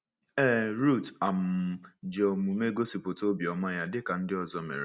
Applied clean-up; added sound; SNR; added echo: none; none; none; none.